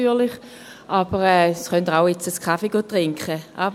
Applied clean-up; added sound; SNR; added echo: none; none; none; none.